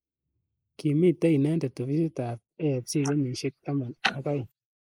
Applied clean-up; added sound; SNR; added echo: neural mask model Resemble Enhance denoiser.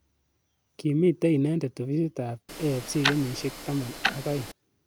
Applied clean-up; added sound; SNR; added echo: none; Tick-tock; 5 dB; none.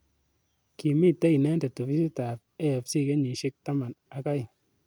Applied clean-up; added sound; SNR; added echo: none; none; none; none.